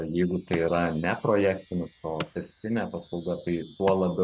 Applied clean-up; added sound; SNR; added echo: none; Wind chime + Wood; 15 dB; none.